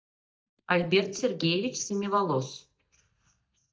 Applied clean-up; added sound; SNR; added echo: neural mask model DeepFilterNet 3.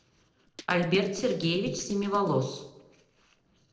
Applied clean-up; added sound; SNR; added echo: neural separator model SepFormer DNS4.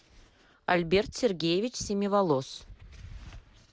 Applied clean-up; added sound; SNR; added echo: none; none; none; none.